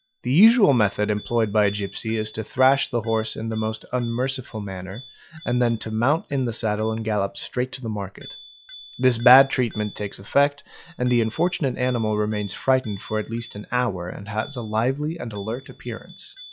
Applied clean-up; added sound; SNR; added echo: classical method log-MMSE.